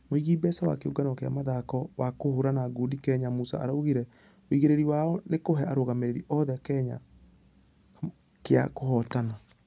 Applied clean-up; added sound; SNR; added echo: none; none; none; none.